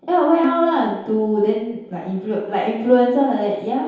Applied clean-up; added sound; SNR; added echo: none; Bowed string instrument; 12 dB; reverberation time 0.8 s.